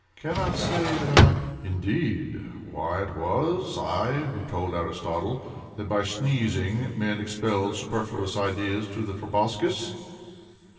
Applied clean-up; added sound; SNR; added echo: none; Drawer open or close; -5 dB; reverberation time 2.8 s.